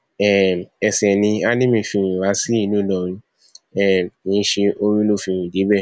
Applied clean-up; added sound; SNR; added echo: none; none; none; none.